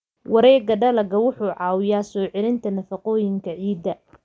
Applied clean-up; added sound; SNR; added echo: none; none; none; none.